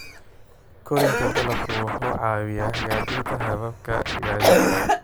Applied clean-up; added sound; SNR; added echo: none; Scratching (performance technique) + Cough; -4 dB; none.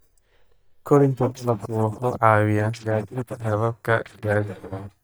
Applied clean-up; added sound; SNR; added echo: neural mask model DeepFilterNet 3.